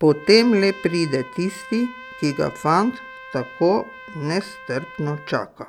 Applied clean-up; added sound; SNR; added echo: none; Trumpet; 18 dB; none.